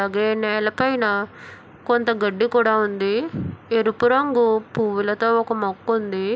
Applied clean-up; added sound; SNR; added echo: none; none; none; none.